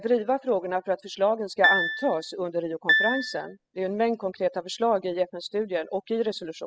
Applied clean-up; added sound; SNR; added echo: classical method spectral subtraction.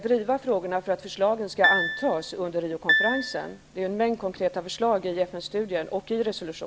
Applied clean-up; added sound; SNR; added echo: none; Piano; 0 dB; none.